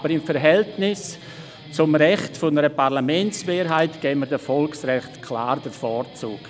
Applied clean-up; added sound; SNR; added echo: none; Guitar; 20 dB; none.